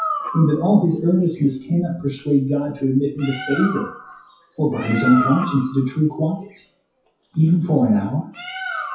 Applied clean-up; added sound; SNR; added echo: classical method WPE with log-MMSE.